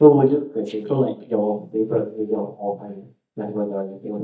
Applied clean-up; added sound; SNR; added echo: neural mask model DeepFilterNet 3.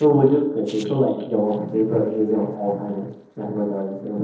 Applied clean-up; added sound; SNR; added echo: neural separator model SepFormer DNS4.